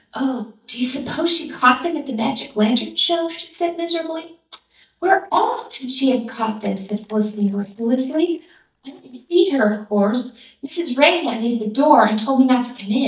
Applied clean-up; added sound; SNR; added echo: neural mask model DeepFilterNet 3.